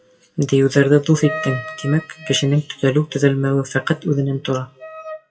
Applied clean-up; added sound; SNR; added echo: classical method WPE with log-MMSE.